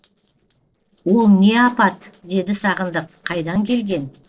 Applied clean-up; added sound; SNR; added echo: neural separator model SepFormer DNS4.